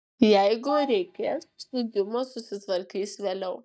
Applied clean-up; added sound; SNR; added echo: neural mask model DeepFilterNet 3.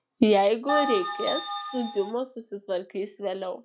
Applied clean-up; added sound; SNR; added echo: classical method log-MMSE.